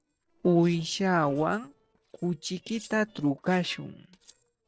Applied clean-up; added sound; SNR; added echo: neural separator model SepFormer DNS4.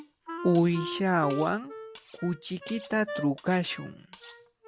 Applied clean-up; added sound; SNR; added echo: none; Cutlery, silverware + Wind instrument, woodwind instrument; 12 dB; none.